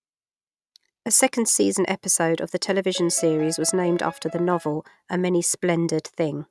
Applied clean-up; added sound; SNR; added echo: neural mask model RNNoise.